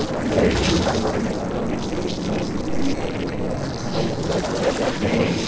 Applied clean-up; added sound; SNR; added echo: neural separator model SepFormer DNS4.